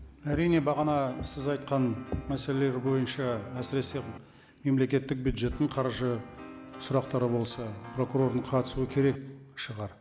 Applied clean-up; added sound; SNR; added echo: none; Piano; 15 dB; none.